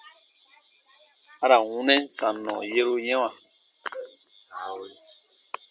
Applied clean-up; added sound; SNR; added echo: none; none; none; none.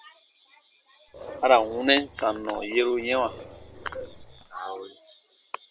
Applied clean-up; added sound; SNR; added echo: none; Dog; 16 dB; none.